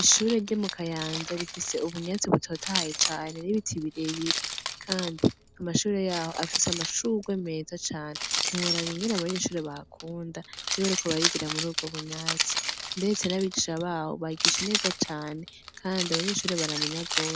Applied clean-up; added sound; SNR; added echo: none; Keys jangling; 3 dB; none.